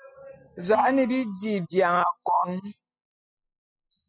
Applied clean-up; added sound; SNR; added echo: classical method spectral subtraction.